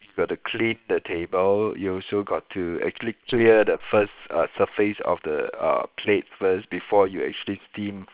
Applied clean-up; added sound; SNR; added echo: neural separator model SepFormer WHAM!.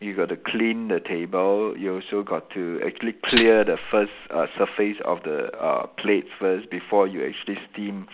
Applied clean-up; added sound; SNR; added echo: none; Tambourine; 6 dB; none.